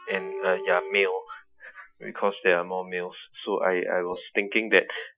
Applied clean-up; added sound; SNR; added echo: classical method Wiener filter.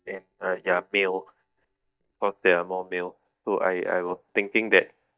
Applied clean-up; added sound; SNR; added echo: neural mask model DeepFilterNet 3.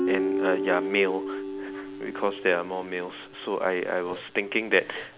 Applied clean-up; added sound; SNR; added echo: none; Guitar; 4 dB; none.